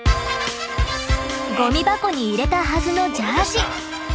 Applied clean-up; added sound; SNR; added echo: none; Bowed string instrument; 11 dB; none.